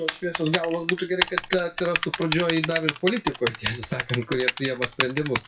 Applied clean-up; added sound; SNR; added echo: classical method WPE with log-MMSE.